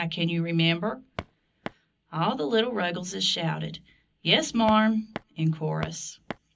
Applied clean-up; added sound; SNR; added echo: none; Walk, footsteps; 12 dB; reverberation time 0.4 s.